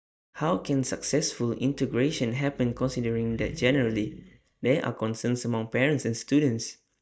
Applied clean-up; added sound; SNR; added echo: neural mask model DeepFilterNet 3.